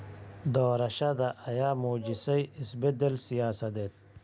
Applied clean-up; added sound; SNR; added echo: none; none; none; none.